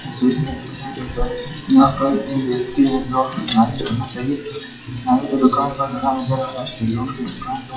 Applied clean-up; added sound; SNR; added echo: classical method WPE with log-MMSE.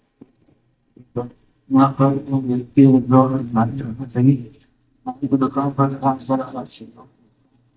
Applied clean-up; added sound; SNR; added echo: neural mask model DeepFilterNet 3.